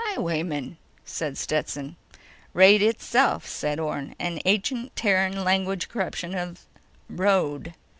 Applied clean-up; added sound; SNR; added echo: none; none; none; none.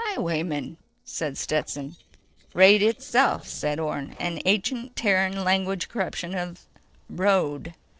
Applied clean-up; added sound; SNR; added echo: neural separator model SepFormer DNS4.